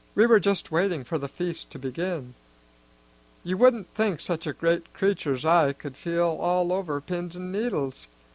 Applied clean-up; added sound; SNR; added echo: none; none; none; none.